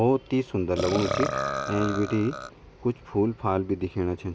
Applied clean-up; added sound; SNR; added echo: none; Burping, eructation; 6 dB; none.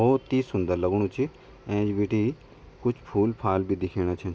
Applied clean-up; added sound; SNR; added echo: none; none; none; none.